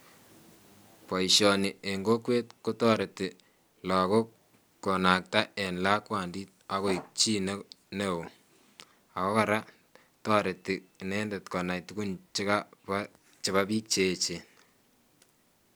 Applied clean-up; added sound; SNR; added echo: none; none; none; none.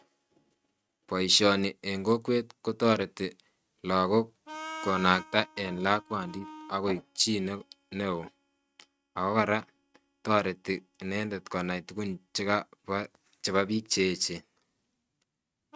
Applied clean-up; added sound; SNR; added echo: neural mask model RNNoise.